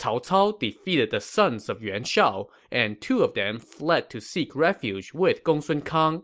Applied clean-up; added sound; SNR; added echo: none; none; none; none.